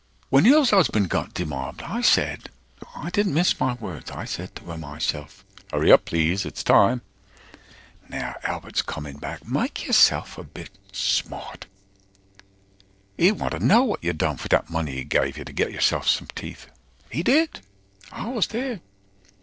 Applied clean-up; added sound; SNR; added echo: neural separator model SepFormer DNS4.